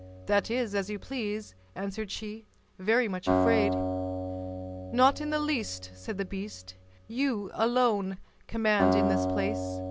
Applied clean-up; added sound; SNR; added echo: none; Acoustic guitar; 3 dB; none.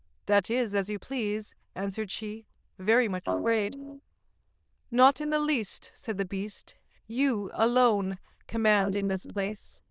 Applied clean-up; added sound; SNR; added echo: neural diffusion model UNIVERSE++.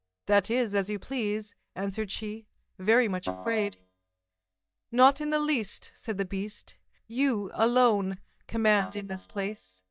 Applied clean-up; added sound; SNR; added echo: neural mask model DeepFilterNet 3.